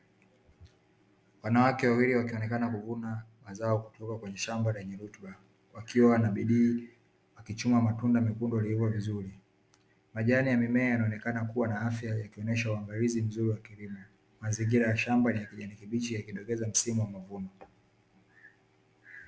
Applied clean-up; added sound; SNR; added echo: none; none; none; none.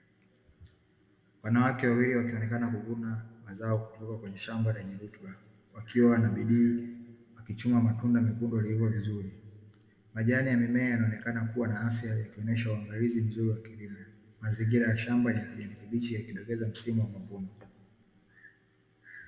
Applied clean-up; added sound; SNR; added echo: none; none; none; reverberation time 1.2 s.